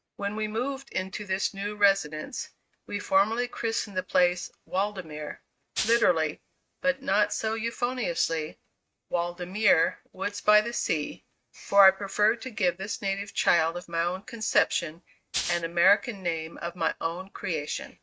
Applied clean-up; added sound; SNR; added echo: neural mask model RNNoise.